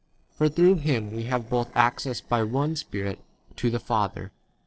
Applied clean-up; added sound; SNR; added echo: neural separator model SepFormer DNS4.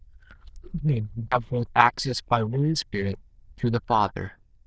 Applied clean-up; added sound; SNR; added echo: neural diffusion model UNIVERSE++.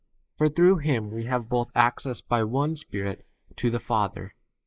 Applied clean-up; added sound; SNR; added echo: neural mask model Resemble Enhance denoiser.